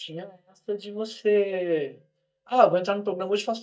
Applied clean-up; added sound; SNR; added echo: neural mask model DeepFilterNet 3.